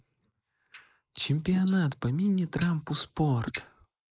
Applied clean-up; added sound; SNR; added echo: neural mask model Resemble Enhance denoiser.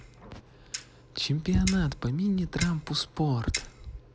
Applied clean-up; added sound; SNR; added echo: none; Clock; 13 dB; none.